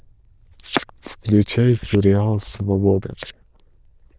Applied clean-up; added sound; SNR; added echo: neural diffusion model UNIVERSE++.